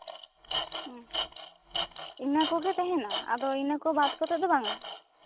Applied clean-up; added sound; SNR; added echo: none; Tools; 7 dB; none.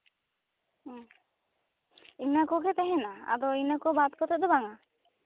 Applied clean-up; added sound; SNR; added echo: none; none; none; none.